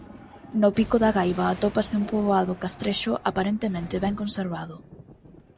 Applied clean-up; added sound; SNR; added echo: none; Thunder; 17 dB; none.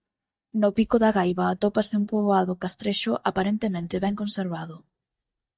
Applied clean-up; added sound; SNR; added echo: neural mask model DeepFilterNet 3.